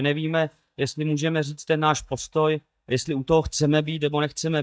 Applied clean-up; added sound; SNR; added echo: neural mask model DeepFilterNet 3.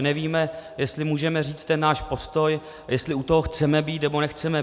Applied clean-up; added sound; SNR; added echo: none; none; none; none.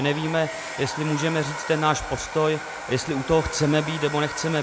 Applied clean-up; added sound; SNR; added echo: none; Domestic sounds, home sounds; 9 dB; none.